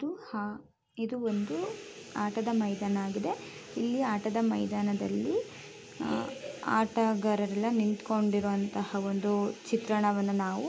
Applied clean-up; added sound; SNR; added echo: none; none; none; none.